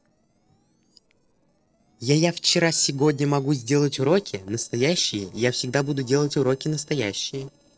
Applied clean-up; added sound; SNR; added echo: neural separator model SepFormer DNS4.